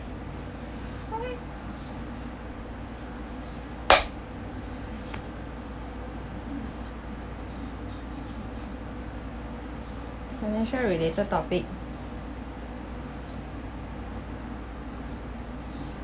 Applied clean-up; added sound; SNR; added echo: none; none; none; none.